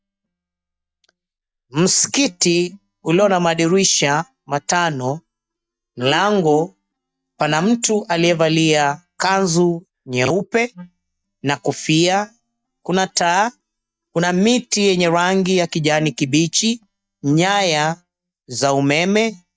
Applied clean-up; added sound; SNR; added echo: neural mask model DeepFilterNet 3.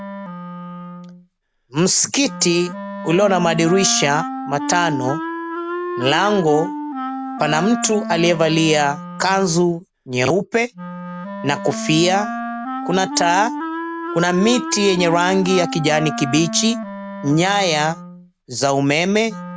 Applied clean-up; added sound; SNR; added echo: none; Wind instrument, woodwind instrument; 8 dB; none.